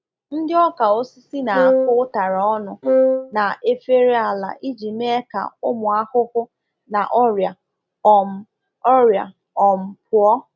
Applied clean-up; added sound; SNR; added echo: none; Wind instrument, woodwind instrument; -1 dB; none.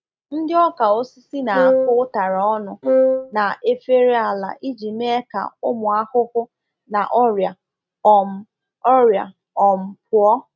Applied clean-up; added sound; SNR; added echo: neural mask model RNNoise.